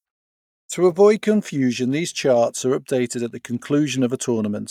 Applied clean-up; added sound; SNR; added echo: neural mask model DeepFilterNet 3.